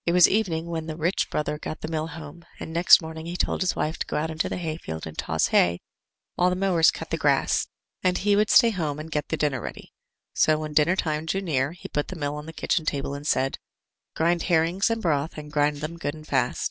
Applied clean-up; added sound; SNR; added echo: none; none; none; none.